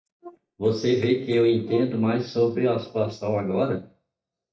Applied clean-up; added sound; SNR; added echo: neural mask model DeepFilterNet 3.